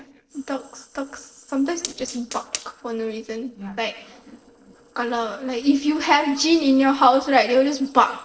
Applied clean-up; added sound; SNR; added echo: neural separator model SepFormer DNS4.